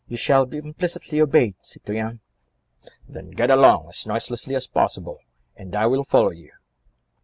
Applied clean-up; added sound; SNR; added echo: none; none; none; none.